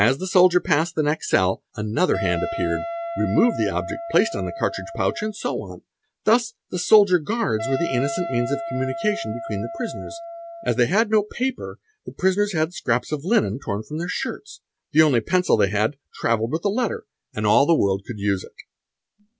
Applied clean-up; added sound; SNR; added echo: none; Wind instrument, woodwind instrument; 8 dB; none.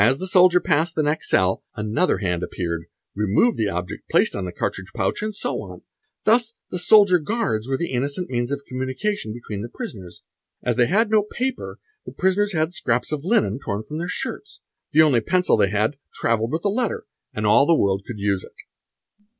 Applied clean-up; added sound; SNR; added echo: none; none; none; none.